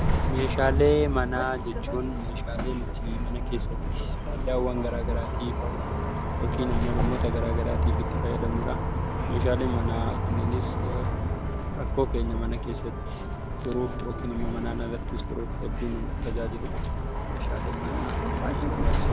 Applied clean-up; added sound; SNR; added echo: none; Bus; -4 dB; none.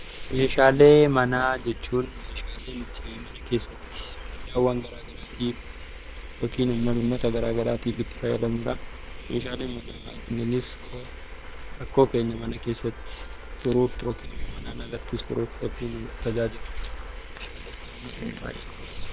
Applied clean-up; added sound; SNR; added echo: neural separator model SepFormer WHAM!.